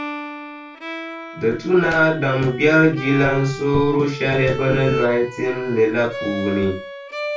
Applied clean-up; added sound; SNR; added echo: none; Bowed string instrument; 11 dB; reverberation time 0.2 s.